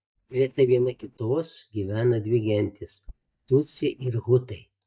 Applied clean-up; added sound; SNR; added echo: neural mask model DeepFilterNet 3.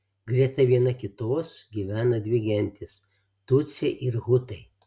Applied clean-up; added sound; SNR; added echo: none; none; none; none.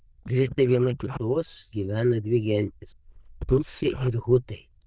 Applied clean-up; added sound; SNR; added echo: neural diffusion model UNIVERSE++.